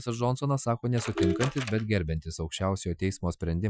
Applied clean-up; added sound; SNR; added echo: classical method Wiener filter.